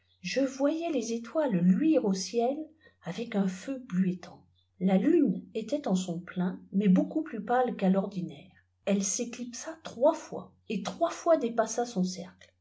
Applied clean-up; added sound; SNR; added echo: none; none; none; none.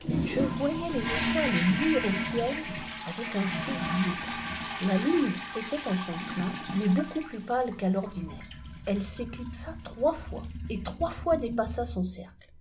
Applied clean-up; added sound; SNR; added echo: none; Toilet flush; 4 dB; none.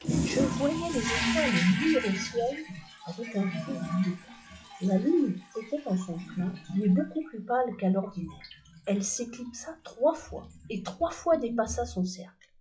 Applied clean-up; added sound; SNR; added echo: classical method log-MMSE.